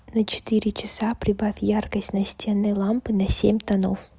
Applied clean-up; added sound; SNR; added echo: none; none; none; none.